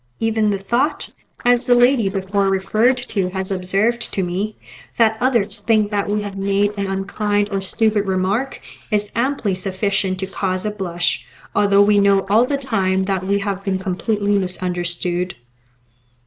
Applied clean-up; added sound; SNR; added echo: neural separator model SepFormer DNS4.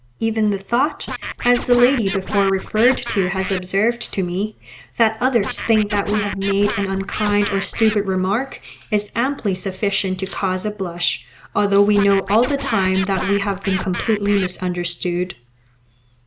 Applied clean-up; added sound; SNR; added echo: none; Scratching (performance technique); 8 dB; none.